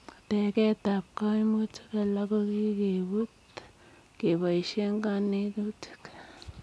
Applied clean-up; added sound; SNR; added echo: none; none; none; none.